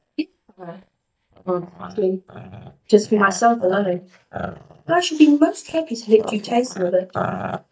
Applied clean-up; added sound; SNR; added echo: neural mask model DeepFilterNet 3.